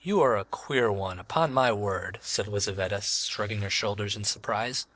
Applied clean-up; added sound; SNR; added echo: neural separator model SepFormer DNS4.